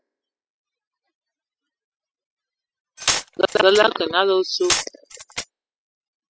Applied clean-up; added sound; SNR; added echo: classical method spectral subtraction.